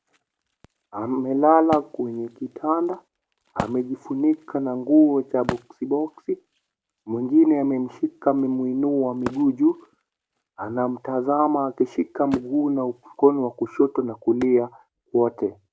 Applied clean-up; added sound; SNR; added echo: none; Wood; 18 dB; none.